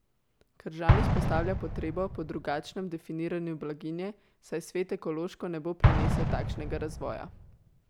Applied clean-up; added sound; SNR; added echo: none; Explosion; -4 dB; none.